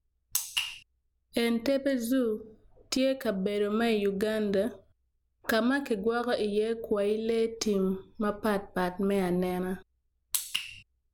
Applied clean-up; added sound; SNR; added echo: none; none; none; none.